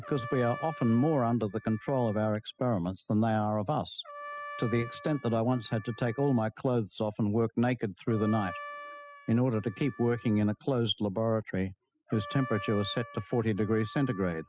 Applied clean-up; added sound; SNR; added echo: classical method spectral subtraction.